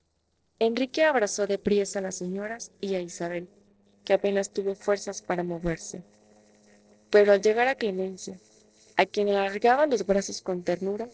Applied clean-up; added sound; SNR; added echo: neural separator model SepFormer DNS4.